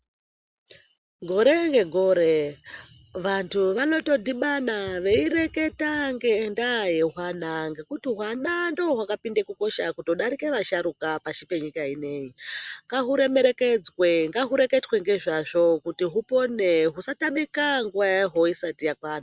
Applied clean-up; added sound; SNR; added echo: none; none; none; none.